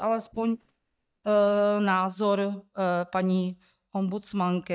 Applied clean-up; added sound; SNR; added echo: neural mask model DeepFilterNet 3.